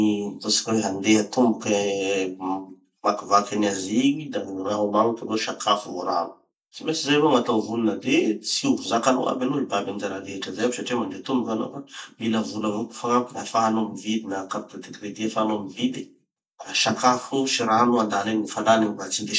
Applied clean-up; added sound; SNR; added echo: none; none; none; reverberation time 0.2 s.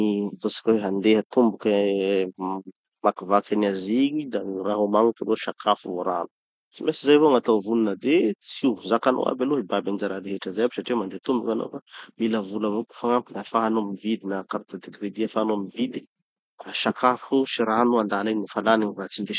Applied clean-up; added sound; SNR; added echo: none; none; none; none.